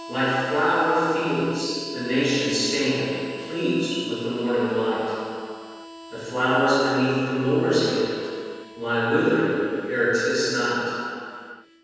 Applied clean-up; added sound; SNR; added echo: none; Harmonica; 18 dB; reverberation time 2.1 s.